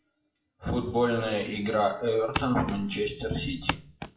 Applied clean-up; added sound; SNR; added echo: classical method WPE with log-MMSE.